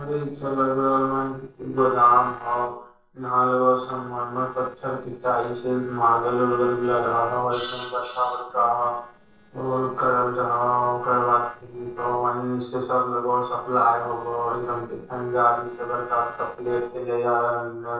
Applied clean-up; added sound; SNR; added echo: neural separator model SepFormer DNS4.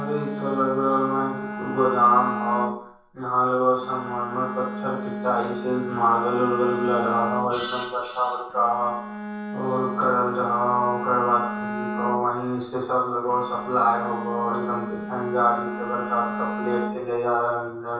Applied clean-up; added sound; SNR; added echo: none; Bowed string instrument; 8 dB; reverberation time 0.7 s.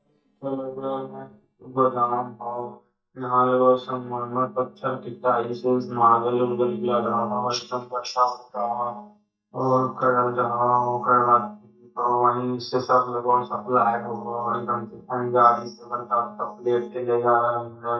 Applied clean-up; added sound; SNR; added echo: neural mask model DeepFilterNet 3.